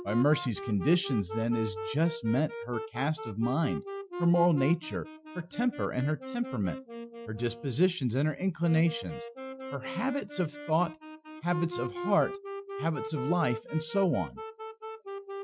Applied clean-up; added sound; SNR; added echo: classical method Wiener filter.